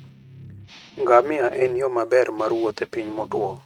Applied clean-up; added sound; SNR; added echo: neural mask model RNNoise.